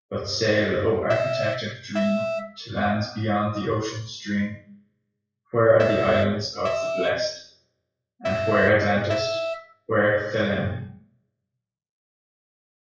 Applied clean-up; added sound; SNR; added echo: classical method WPE with log-MMSE.